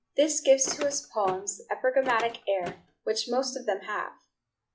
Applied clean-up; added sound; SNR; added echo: classical method log-MMSE.